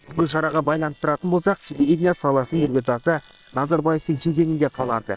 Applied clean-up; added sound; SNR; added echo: neural separator model SepFormer WHAM!.